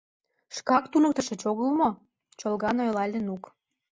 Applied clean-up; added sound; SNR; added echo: none; none; none; none.